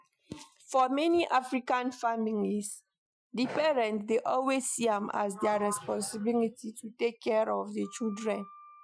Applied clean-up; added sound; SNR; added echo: classical method Wiener filter.